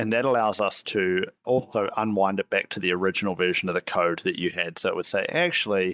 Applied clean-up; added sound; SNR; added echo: neural mask model DeepFilterNet 3.